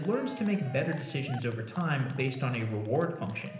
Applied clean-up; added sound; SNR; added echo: none; Cheering; 18 dB; reverberation time 0.9 s.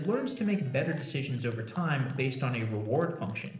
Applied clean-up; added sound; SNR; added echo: neural separator model SepFormer DNS4.